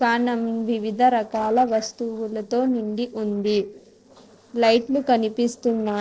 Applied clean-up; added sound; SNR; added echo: neural separator model SepFormer DNS4.